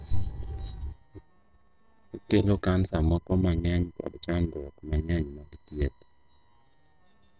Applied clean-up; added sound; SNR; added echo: neural separator model SepFormer DNS4.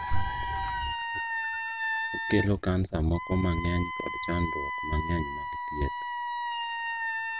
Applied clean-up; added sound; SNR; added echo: none; Wind instrument, woodwind instrument; 3 dB; none.